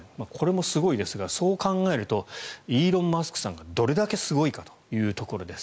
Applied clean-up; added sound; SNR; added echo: none; none; none; none.